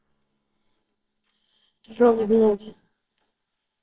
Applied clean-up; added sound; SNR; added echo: neural separator model SepFormer WHAMR!.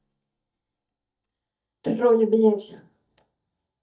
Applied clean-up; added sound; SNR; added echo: neural mask model DeepFilterNet 3.